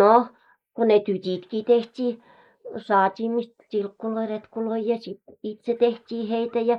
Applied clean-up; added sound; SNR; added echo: neural mask model Resemble Enhance denoiser.